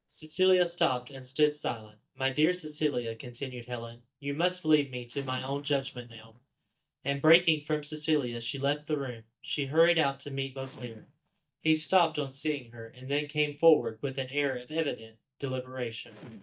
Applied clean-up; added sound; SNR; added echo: neural mask model DeepFilterNet 3.